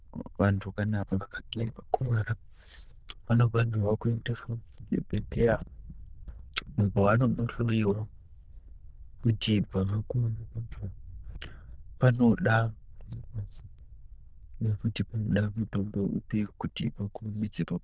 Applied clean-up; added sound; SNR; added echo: neural diffusion model UNIVERSE++.